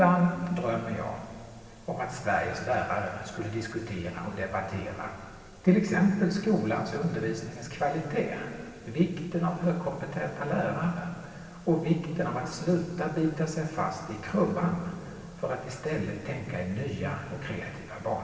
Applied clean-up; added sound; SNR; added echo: none; none; none; reverberation time 2.4 s.